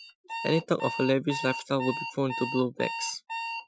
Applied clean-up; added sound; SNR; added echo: classical method Wiener filter.